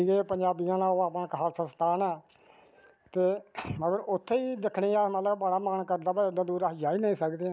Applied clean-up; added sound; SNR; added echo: none; none; none; none.